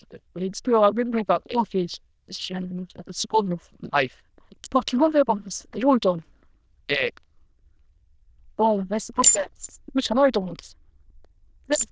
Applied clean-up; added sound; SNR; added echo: neural diffusion model UNIVERSE++.